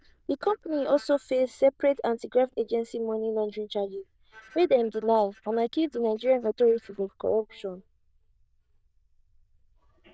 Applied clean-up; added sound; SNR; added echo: neural diffusion model UNIVERSE++.